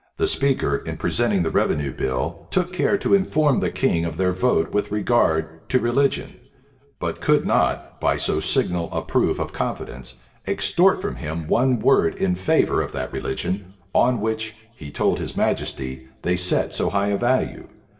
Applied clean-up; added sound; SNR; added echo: none; none; none; reverberation time 0.8 s.